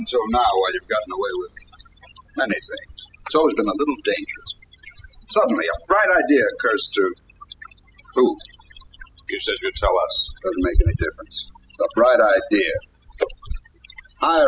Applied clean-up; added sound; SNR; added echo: classical method spectral subtraction.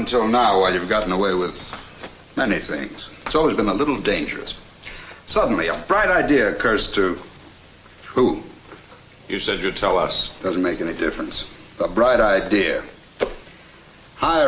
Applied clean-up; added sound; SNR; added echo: none; none; none; none.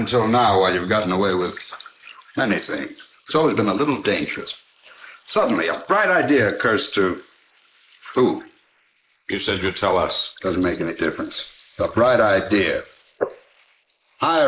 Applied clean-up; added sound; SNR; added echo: neural mask model Resemble Enhance denoiser.